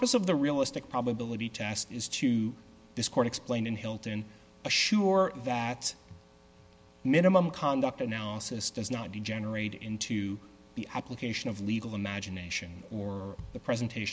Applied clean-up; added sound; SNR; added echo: none; none; none; none.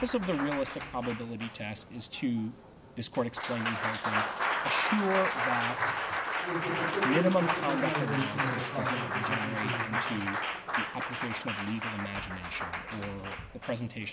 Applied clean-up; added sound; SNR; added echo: none; Applause; -1 dB; none.